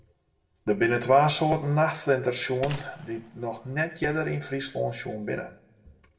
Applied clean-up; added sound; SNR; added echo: none; Gunshot, gunfire; 17 dB; reverberation time 0.6 s.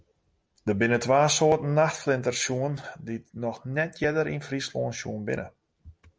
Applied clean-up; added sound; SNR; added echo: none; none; none; none.